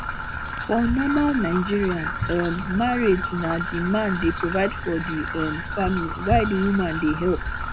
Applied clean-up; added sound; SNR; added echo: none; Trickle, dribble / Traffic noise, roadway noise; 4 dB; none.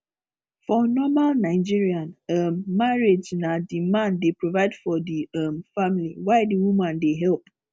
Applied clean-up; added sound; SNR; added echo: none; none; none; none.